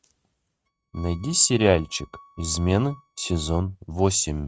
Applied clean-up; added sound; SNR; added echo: neural mask model RNNoise.